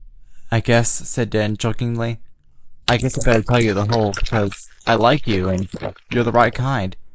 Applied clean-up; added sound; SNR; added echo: neural mask model Resemble Enhance denoiser.